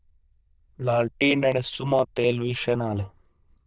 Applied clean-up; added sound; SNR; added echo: neural diffusion model UNIVERSE++.